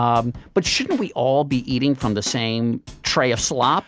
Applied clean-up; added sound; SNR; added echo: none; Drum / Drum kit; 17 dB; none.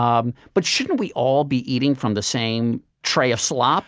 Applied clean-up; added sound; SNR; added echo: none; none; none; none.